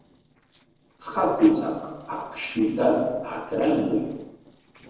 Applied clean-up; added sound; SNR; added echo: neural separator model SepFormer DNS4.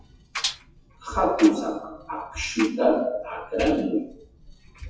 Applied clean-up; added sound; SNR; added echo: classical method WPE with log-MMSE.